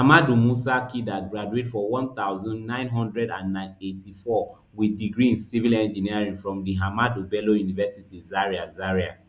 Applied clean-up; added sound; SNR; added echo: none; none; none; none.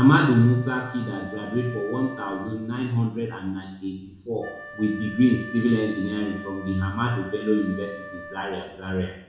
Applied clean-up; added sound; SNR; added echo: none; Wind instrument, woodwind instrument; 16 dB; reverberation time 0.6 s.